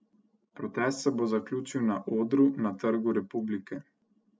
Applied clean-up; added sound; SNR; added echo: none; none; none; none.